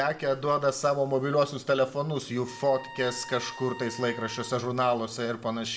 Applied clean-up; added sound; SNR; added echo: none; Trumpet; 17 dB; reverberation time 1.0 s.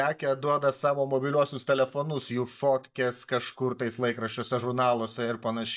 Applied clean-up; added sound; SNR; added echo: neural mask model DeepFilterNet 3.